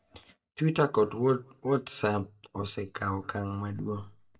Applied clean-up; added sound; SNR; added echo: neural mask model DeepFilterNet 3.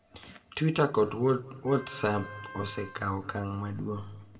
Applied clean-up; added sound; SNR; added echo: none; Wind instrument, woodwind instrument; 17 dB; reverberation time 1.4 s.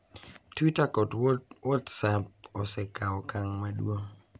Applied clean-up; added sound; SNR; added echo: none; none; none; none.